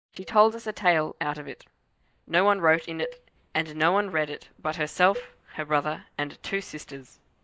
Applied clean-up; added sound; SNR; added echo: neural mask model DeepFilterNet 3.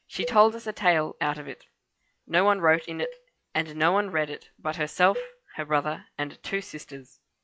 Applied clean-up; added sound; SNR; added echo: classical method log-MMSE.